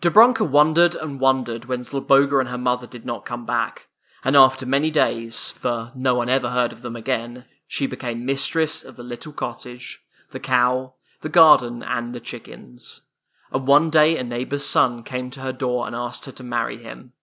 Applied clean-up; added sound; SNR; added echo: none; none; none; none.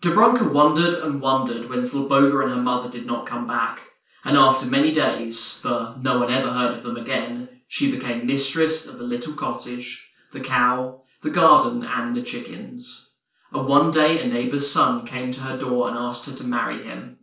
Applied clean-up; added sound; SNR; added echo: none; none; none; reverberation time 0.4 s.